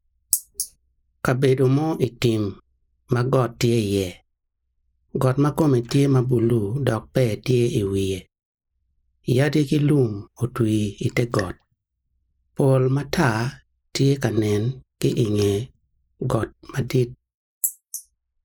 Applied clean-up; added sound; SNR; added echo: neural mask model Resemble Enhance denoiser.